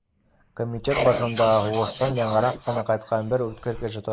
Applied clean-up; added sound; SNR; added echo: neural mask model Resemble Enhance denoiser.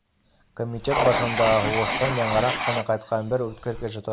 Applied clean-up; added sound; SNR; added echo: none; Writing; 3 dB; none.